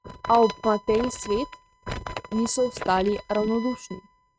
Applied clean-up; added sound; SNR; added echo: neural mask model RNNoise.